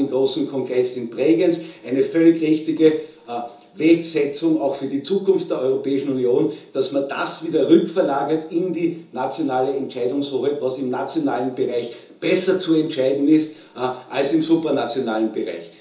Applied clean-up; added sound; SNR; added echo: none; none; none; reverberation time 0.6 s.